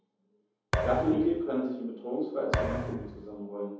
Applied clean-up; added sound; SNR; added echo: none; Thump, thud; 2 dB; reverberation time 0.8 s.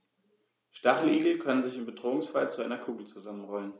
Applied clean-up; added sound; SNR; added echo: none; none; none; none.